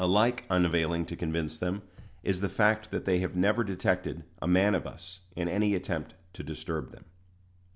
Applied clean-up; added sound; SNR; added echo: none; none; none; none.